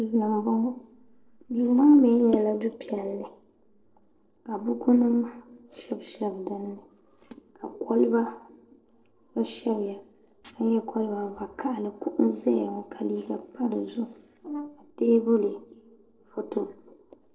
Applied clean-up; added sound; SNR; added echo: neural separator model SepFormer DNS4.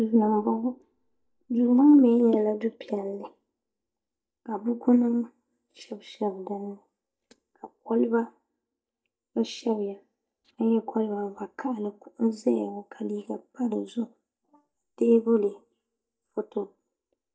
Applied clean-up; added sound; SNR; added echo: neural mask model DeepFilterNet 3.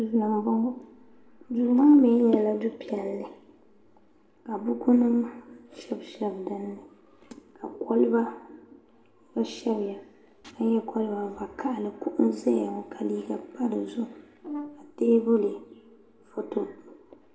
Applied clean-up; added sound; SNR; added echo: none; Brass instrument; 12 dB; reverberation time 1.1 s.